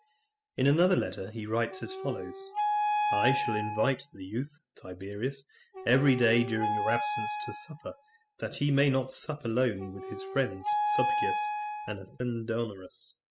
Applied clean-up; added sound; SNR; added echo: classical method spectral subtraction.